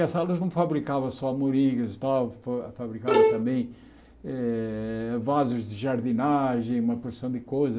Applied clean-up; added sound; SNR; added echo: none; Bowed string instrument; -3 dB; none.